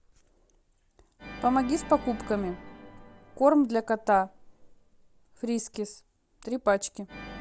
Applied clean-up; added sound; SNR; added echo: none; Organ; 17 dB; none.